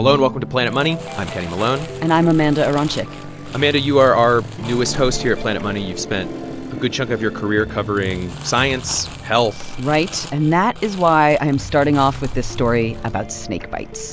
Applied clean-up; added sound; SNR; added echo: none; Crumpling, crinkling + Motorcycle; 13 dB; none.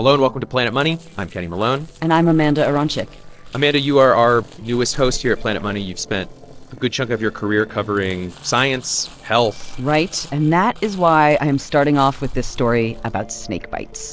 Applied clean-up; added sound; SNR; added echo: neural separator model SepFormer DNS4.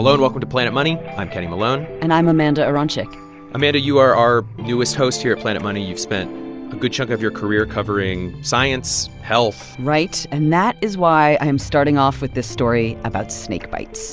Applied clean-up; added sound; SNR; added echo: none; none; none; none.